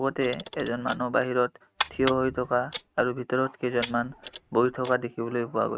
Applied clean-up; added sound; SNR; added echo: neural mask model RNNoise.